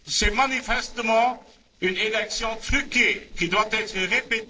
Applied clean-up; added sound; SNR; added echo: neural separator model SepFormer DNS4.